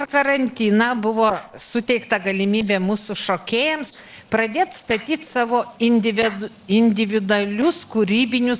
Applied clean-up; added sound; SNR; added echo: neural separator model SepFormer DNS4.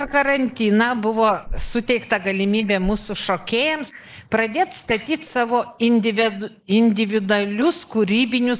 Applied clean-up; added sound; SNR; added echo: neural mask model Resemble Enhance denoiser.